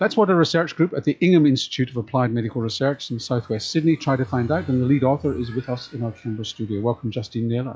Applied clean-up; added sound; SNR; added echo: classical method log-MMSE.